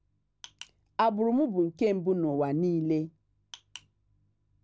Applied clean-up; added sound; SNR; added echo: none; none; none; none.